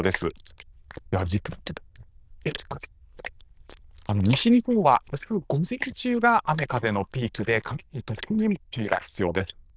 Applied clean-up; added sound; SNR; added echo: neural diffusion model UNIVERSE++.